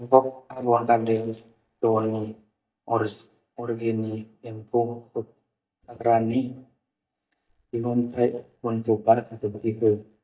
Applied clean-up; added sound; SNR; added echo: neural mask model DeepFilterNet 3.